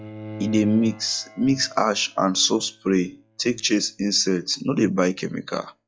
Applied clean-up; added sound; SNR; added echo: classical method log-MMSE.